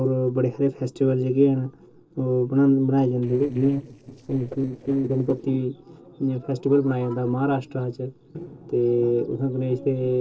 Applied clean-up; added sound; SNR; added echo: neural separator model SepFormer DNS4.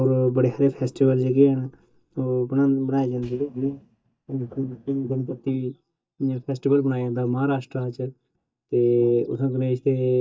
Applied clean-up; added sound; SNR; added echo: neural mask model DeepFilterNet 3.